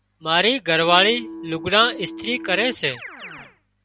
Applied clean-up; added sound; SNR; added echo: none; Keyboard (musical); 15 dB; none.